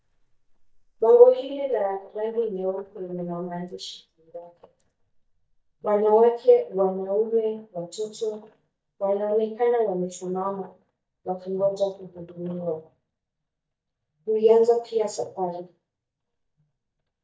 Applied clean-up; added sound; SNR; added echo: neural mask model DeepFilterNet 3.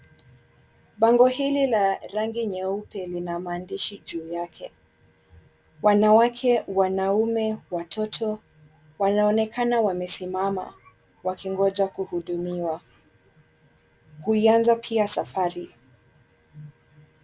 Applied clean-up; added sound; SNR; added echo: none; none; none; none.